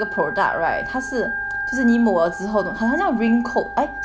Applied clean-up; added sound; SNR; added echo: none; Organ; 7 dB; none.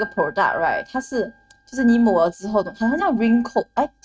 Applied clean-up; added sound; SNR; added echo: neural mask model RNNoise.